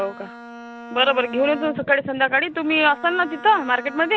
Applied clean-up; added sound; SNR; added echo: none; Bowed string instrument; 16 dB; none.